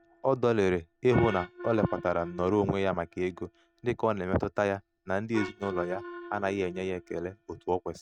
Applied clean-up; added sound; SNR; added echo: neural mask model RNNoise.